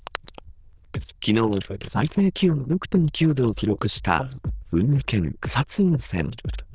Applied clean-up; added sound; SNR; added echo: neural diffusion model UNIVERSE++.